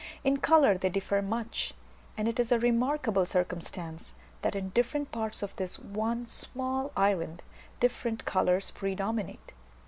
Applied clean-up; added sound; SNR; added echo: none; none; none; none.